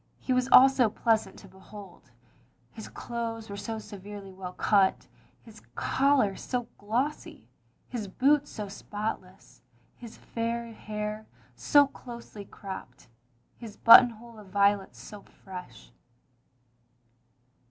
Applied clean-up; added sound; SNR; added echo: none; none; none; none.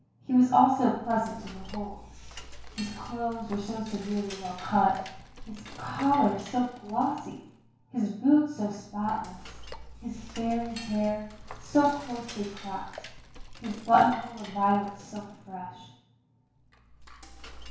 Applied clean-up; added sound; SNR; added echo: none; Cutlery, silverware / Dishes, pots, and pans; 16 dB; reverberation time 0.6 s.